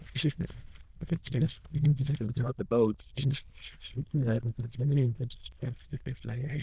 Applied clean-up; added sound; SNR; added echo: neural diffusion model UNIVERSE++.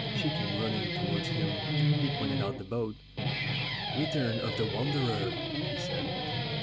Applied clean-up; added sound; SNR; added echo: none; Guitar; -4 dB; none.